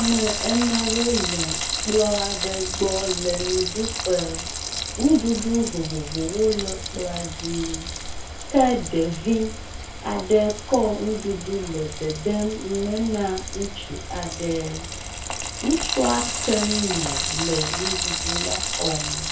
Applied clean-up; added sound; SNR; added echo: none; Frying (food); 4 dB; reverberation time 0.3 s.